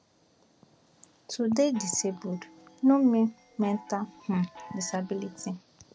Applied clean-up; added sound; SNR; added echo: none; Chime; 20 dB; none.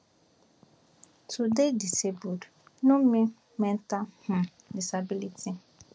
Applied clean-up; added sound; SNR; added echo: none; none; none; none.